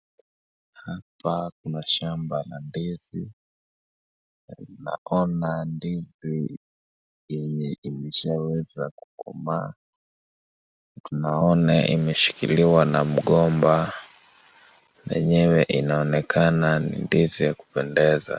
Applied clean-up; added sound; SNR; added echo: none; none; none; none.